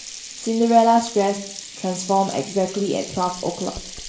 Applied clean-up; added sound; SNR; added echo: none; Sink (filling or washing); 14 dB; reverberation time 0.5 s.